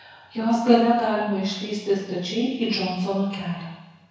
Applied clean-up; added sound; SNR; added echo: none; none; none; reverberation time 1.0 s.